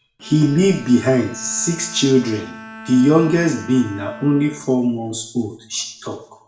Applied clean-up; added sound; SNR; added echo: none; Bowed string instrument; 19 dB; reverberation time 0.6 s.